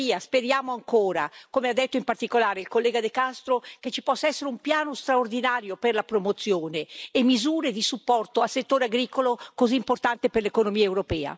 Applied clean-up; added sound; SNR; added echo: none; none; none; none.